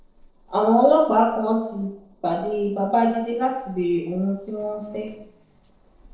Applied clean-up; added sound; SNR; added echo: neural separator model SepFormer DNS4.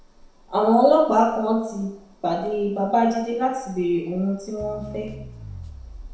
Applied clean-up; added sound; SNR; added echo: none; Crackle; 19 dB; reverberation time 0.7 s.